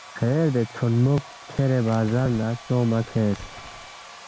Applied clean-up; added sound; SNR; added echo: none; Domestic sounds, home sounds + Crumpling, crinkling; 18 dB; none.